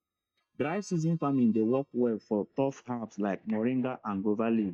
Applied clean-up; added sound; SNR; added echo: neural mask model DeepFilterNet 3.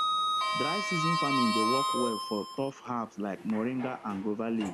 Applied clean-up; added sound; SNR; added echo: none; Sliding door; 0 dB; none.